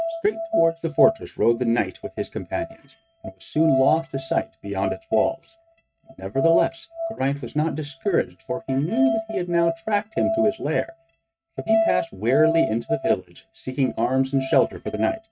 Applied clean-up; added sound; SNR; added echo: neural mask model RNNoise.